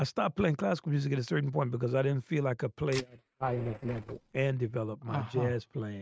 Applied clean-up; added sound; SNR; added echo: neural mask model RNNoise.